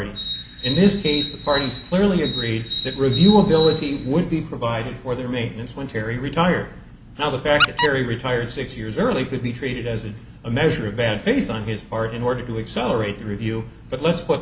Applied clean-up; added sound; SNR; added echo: none; Squeak + Bird; 6 dB; none.